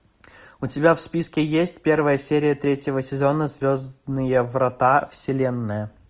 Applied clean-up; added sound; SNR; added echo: none; none; none; none.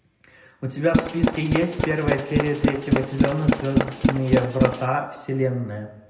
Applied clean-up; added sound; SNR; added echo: none; Tools; -2 dB; reverberation time 0.7 s.